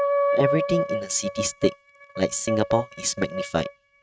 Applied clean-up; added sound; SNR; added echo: neural mask model RNNoise.